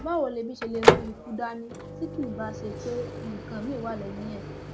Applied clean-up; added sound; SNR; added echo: none; Microwave oven; -4 dB; none.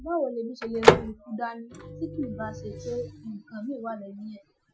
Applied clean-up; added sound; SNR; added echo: classical method Wiener filter.